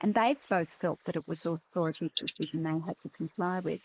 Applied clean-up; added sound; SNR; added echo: neural mask model Resemble Enhance denoiser.